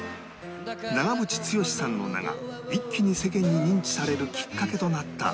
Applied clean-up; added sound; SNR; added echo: none; none; none; none.